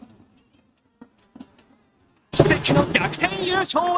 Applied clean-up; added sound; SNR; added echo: neural mask model RNNoise.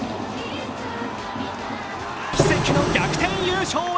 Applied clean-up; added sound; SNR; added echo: none; Printer; -3 dB; none.